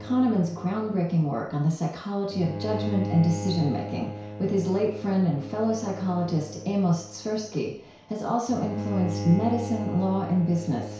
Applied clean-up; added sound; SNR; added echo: none; Bowed string instrument; 10 dB; reverberation time 0.6 s.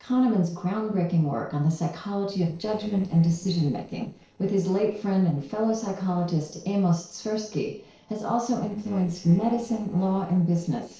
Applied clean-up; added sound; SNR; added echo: neural separator model SepFormer DNS4.